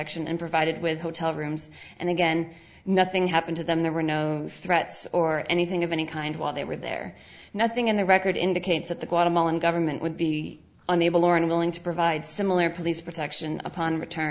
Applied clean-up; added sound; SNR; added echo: none; none; none; none.